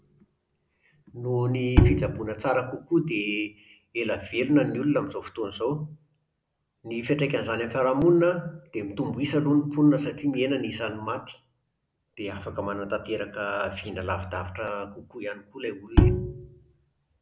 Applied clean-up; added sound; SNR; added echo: none; Bowed string instrument; -4 dB; none.